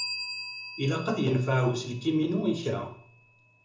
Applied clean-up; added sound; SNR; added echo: none; Bell; 12 dB; reverberation time 0.6 s.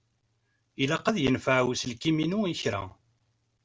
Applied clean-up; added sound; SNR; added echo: none; none; none; none.